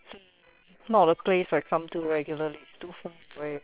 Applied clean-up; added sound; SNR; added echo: neural separator model SepFormer WHAM!.